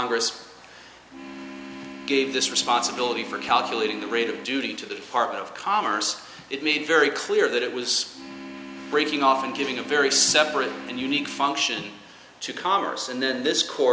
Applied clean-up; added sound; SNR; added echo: none; Organ; 13 dB; none.